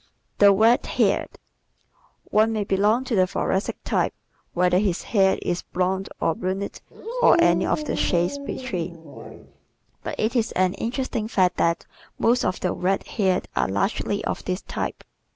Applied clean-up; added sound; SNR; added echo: none; Dog; 6 dB; none.